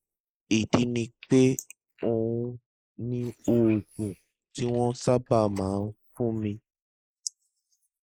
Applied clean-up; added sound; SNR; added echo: neural mask model Resemble Enhance denoiser.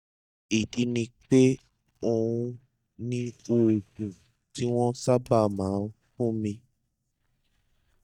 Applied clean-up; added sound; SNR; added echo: neural mask model DeepFilterNet 3.